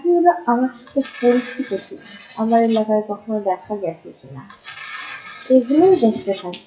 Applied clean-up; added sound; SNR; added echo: classical method WPE with log-MMSE.